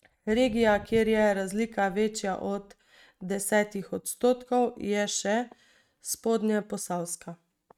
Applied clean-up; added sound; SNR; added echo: neural mask model RNNoise.